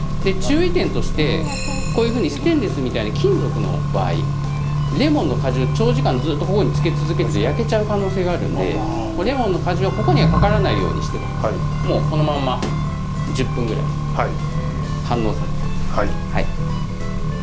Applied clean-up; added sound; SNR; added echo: none; Accelerating, revving, vroom; -1 dB; none.